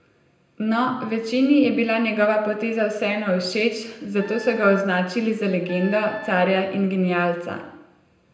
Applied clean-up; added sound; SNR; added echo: none; Wind instrument, woodwind instrument; 17 dB; reverberation time 0.8 s.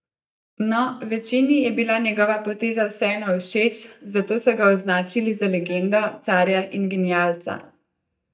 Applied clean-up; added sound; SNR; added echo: neural mask model DeepFilterNet 3.